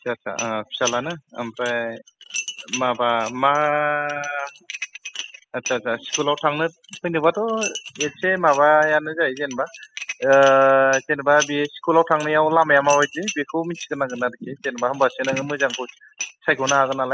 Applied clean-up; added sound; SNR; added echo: classical method spectral subtraction.